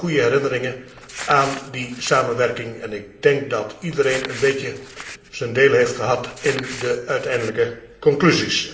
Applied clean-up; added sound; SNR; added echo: none; Crumpling, crinkling; 15 dB; reverberation time 1.7 s.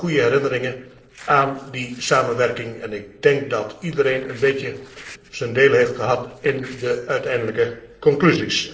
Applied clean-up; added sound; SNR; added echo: neural separator model SepFormer DNS4.